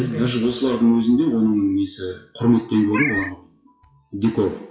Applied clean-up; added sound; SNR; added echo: classical method WPE with log-MMSE.